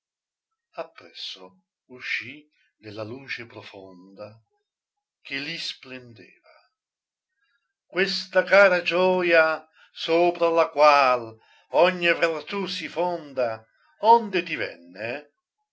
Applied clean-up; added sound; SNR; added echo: none; none; none; none.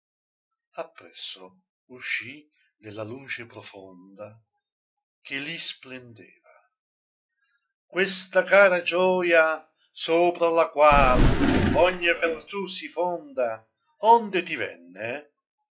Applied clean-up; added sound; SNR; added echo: classical method log-MMSE.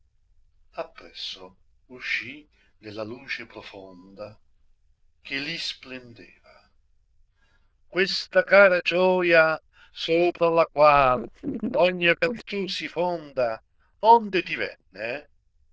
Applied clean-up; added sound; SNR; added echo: neural diffusion model UNIVERSE++.